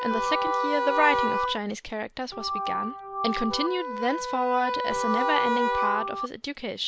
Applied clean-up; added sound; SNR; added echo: none; Organ + Wind instrument, woodwind instrument; -1 dB; none.